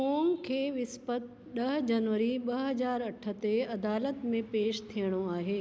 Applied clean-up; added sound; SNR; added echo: none; none; none; none.